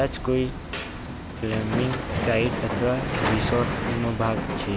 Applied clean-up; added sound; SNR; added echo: none; Hammer; 2 dB; none.